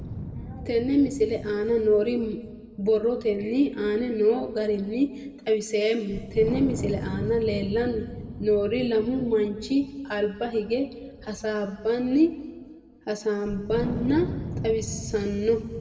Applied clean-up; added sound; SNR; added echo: none; Wind; 12 dB; reverberation time 1.5 s.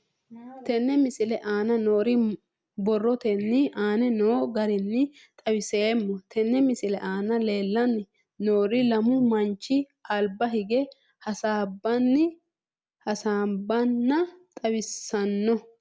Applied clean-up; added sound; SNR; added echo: none; none; none; none.